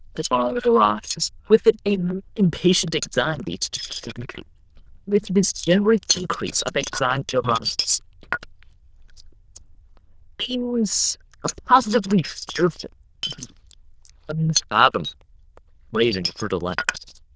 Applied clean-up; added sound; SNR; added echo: neural diffusion model UNIVERSE++.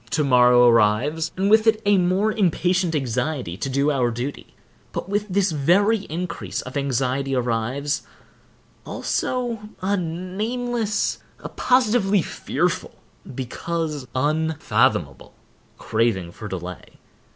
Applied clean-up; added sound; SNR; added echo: none; none; none; none.